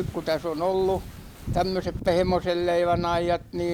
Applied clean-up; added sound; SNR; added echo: none; Wind / Ocean; 10 dB; none.